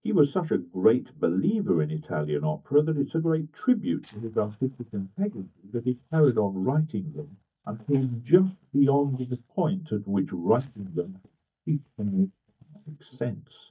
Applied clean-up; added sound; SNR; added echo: neural mask model DeepFilterNet 3.